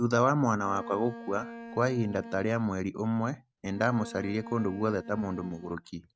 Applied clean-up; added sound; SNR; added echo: neural mask model RNNoise.